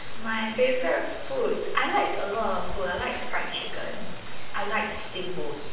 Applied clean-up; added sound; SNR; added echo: none; Rain; 16 dB; reverberation time 0.7 s.